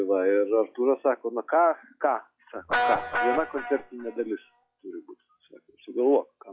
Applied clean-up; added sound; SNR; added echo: classical method log-MMSE.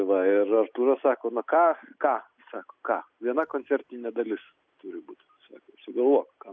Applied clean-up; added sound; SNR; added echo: none; none; none; none.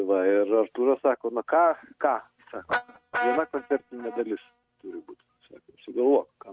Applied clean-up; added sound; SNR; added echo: neural mask model RNNoise.